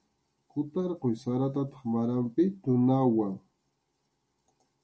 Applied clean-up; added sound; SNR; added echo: none; none; none; none.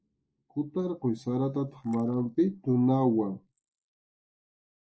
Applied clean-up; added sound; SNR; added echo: neural mask model Resemble Enhance denoiser.